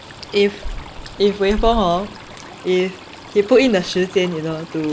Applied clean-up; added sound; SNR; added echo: none; Stream; 12 dB; none.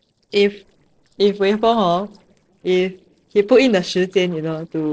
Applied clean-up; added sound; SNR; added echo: neural separator model SepFormer DNS4.